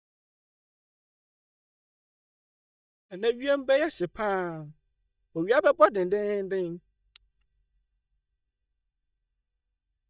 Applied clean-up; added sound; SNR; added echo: neural mask model DeepFilterNet 3.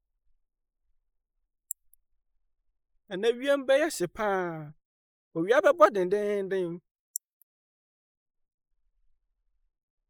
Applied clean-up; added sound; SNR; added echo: neural mask model Resemble Enhance denoiser.